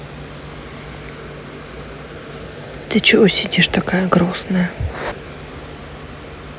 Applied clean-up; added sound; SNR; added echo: none; none; none; none.